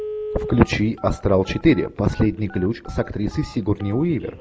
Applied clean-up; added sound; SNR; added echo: none; Telephone; 15 dB; none.